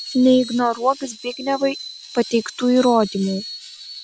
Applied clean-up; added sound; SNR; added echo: none; Screech; 16 dB; none.